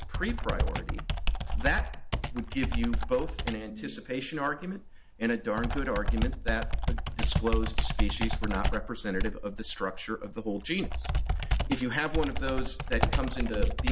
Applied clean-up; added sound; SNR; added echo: none; Computer keyboard; -3 dB; none.